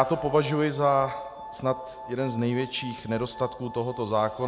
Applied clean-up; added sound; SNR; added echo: none; Glass; 15 dB; none.